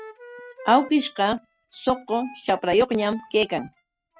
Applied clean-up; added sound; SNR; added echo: neural mask model RNNoise.